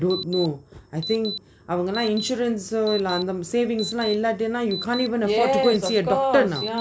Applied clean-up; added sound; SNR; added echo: none; Alarm; 13 dB; none.